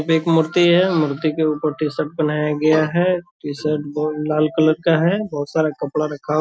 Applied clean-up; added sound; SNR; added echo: none; none; none; none.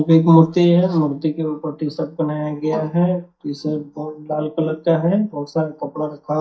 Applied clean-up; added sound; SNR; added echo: neural mask model DeepFilterNet 3.